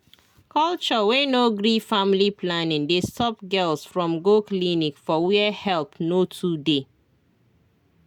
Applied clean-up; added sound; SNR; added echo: none; none; none; none.